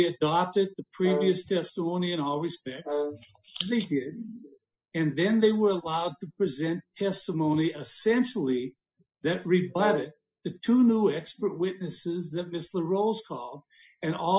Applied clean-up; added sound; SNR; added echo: classical method spectral subtraction.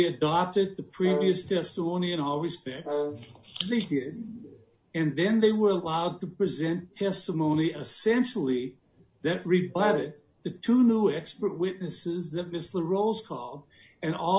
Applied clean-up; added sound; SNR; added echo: none; Brass instrument; 9 dB; none.